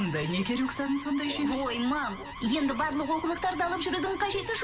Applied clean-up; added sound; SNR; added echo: none; Alarm; 12 dB; none.